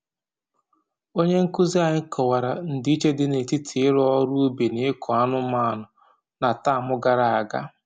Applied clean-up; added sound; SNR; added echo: none; none; none; none.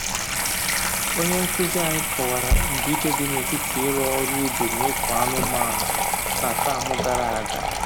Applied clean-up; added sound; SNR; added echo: none; Sink (filling or washing) / Water tap, faucet; -4 dB; none.